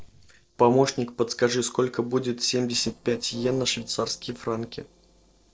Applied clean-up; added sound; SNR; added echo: neural separator model SepFormer DNS4.